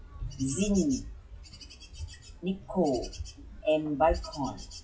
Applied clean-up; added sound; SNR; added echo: classical method WPE with log-MMSE.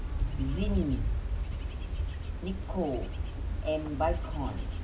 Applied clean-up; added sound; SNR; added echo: none; Wind / Bird / Insect; -3 dB; reverberation time 0.4 s.